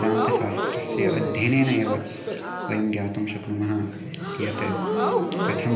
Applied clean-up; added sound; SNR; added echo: none; Crowd / Gasp; 2 dB; reverberation time 0.8 s.